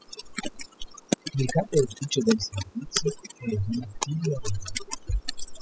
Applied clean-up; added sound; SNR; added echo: classical method spectral subtraction.